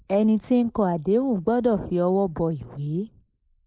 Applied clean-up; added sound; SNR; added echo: neural mask model Resemble Enhance denoiser.